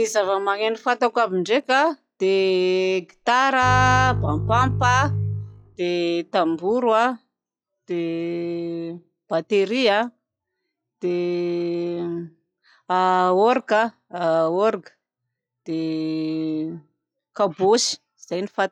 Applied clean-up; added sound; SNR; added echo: classical method log-MMSE.